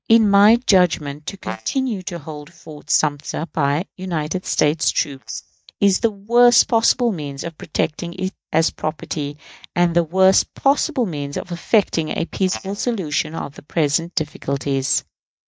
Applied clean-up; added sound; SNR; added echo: neural mask model DeepFilterNet 3.